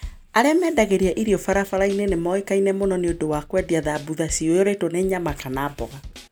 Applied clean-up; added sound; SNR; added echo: none; Bass drum / Snare drum / Drum kit; 17 dB; none.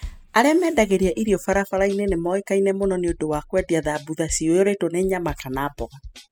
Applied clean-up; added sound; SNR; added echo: classical method spectral subtraction.